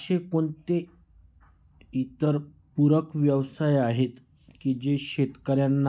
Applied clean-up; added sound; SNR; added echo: none; none; none; none.